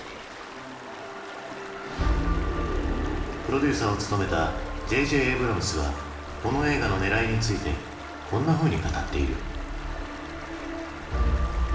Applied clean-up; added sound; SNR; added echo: none; Stream; 14 dB; reverberation time 0.9 s.